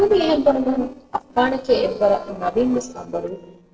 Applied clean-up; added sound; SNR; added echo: neural separator model SepFormer DNS4.